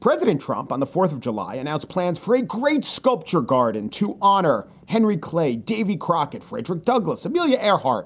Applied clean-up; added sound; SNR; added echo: none; none; none; none.